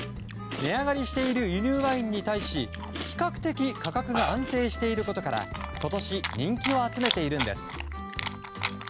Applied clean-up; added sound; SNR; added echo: none; Chewing, mastication; 8 dB; none.